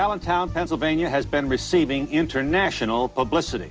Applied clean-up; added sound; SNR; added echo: none; none; none; none.